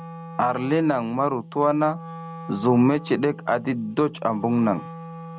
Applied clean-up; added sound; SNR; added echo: none; Wind instrument, woodwind instrument; 15 dB; none.